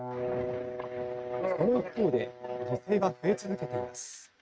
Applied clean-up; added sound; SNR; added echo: neural mask model RNNoise.